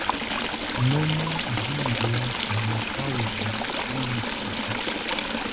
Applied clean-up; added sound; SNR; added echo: none; Stream / Trickle, dribble; -3 dB; none.